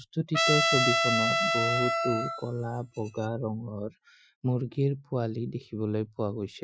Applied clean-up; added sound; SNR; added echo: classical method Wiener filter.